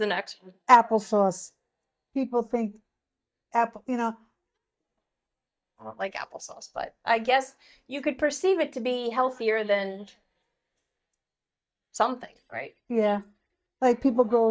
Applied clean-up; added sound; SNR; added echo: neural mask model DeepFilterNet 3.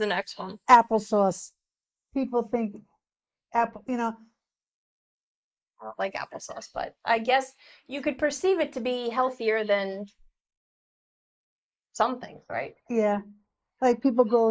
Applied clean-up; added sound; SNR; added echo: neural mask model Resemble Enhance denoiser.